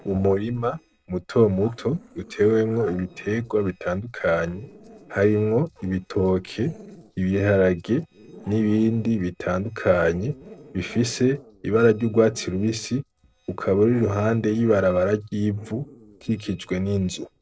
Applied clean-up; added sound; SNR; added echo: neural separator model SepFormer DNS4.